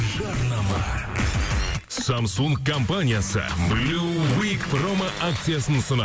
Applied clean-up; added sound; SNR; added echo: none; Fart; 15 dB; none.